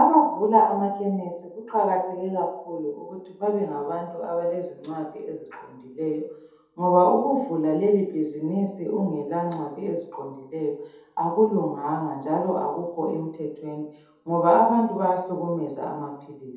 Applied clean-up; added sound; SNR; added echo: none; none; none; reverberation time 0.8 s.